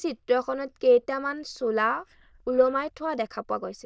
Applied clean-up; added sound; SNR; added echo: neural diffusion model UNIVERSE++.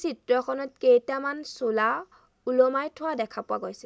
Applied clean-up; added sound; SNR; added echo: none; none; none; none.